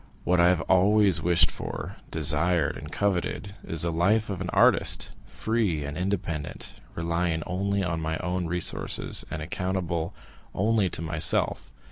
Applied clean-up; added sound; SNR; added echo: none; none; none; none.